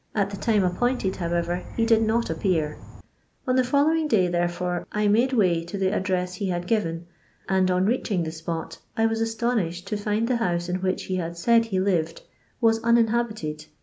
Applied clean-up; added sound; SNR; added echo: none; Insect; 14 dB; none.